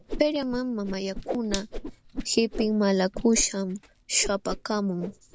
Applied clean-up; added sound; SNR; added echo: none; Whoosh, swoosh, swish; 10 dB; none.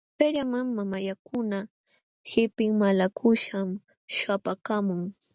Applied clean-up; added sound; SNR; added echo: none; none; none; none.